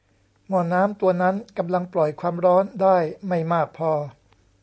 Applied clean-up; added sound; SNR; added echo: none; none; none; none.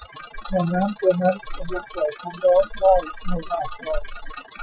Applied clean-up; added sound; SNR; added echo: classical method Wiener filter.